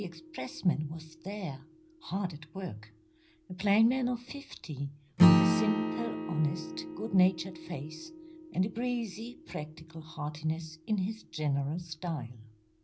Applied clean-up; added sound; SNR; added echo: none; Acoustic guitar / Strum; 2 dB; reverberation time 0.4 s.